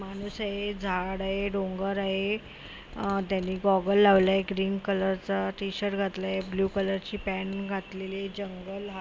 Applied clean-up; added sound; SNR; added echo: none; none; none; none.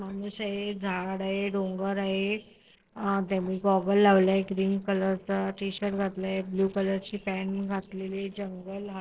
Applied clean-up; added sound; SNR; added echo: neural separator model SepFormer DNS4.